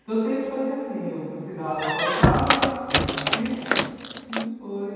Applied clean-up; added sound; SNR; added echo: none; Squeak; -4 dB; reverberation time 2.1 s.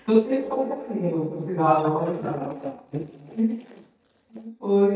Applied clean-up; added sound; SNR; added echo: neural mask model DeepFilterNet 3.